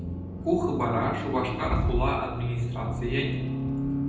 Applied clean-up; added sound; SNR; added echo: none; Accelerating, revving, vroom; 1 dB; reverberation time 0.9 s.